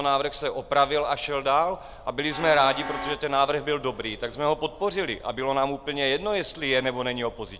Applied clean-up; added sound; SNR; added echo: none; Train; 16 dB; none.